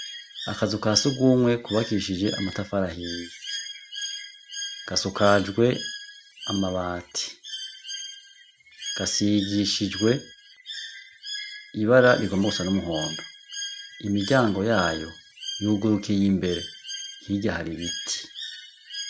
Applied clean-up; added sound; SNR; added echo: none; Bird; 12 dB; none.